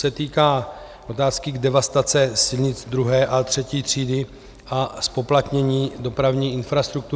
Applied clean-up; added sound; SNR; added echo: none; none; none; none.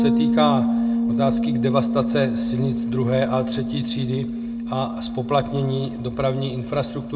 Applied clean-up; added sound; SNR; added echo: none; Bass guitar; 0 dB; reverberation time 0.3 s.